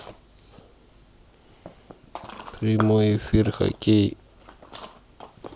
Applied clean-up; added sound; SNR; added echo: none; none; none; none.